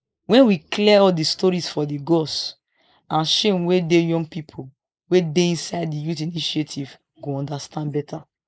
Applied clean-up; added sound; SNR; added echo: neural mask model Resemble Enhance denoiser.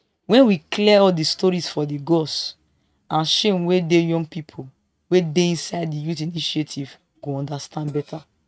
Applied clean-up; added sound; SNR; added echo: neural mask model RNNoise.